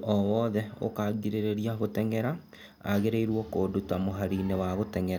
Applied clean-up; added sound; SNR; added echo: none; none; none; none.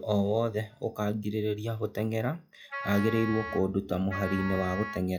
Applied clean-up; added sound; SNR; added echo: classical method log-MMSE.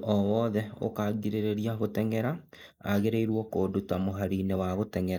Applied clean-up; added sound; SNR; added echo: neural mask model Resemble Enhance denoiser.